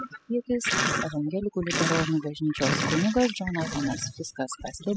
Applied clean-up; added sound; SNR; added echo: classical method spectral subtraction.